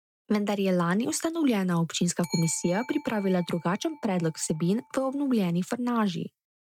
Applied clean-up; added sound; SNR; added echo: neural mask model RNNoise.